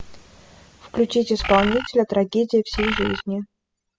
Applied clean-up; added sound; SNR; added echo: classical method spectral subtraction.